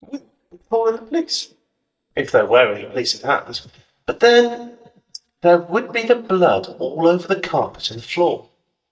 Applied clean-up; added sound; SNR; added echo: neural mask model DeepFilterNet 3.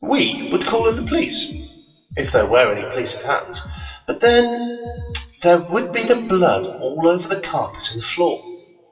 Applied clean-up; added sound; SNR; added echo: classical method WPE with log-MMSE.